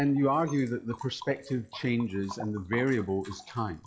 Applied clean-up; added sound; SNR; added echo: classical method log-MMSE.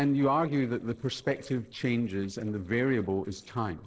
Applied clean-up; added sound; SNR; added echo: neural separator model SepFormer DNS4.